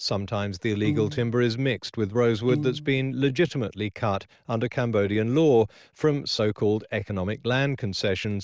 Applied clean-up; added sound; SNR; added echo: none; Piano; 8 dB; none.